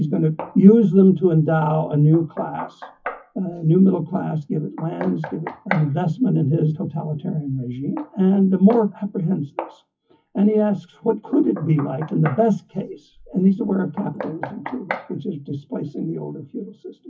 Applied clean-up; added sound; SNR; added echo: classical method WPE with log-MMSE.